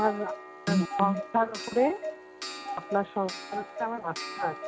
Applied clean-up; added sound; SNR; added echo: none; Clock; 8 dB; none.